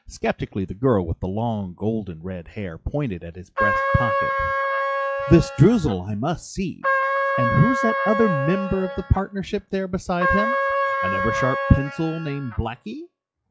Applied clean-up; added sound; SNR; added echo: classical method log-MMSE.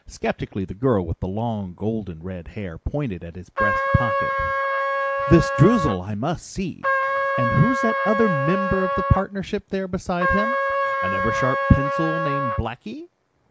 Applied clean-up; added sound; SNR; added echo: none; Trumpet; 0 dB; none.